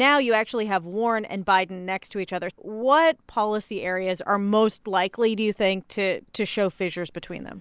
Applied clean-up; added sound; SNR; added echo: none; none; none; none.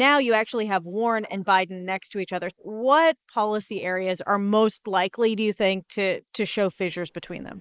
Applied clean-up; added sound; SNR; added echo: neural mask model Resemble Enhance denoiser.